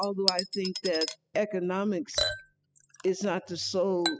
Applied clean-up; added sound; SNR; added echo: classical method spectral subtraction.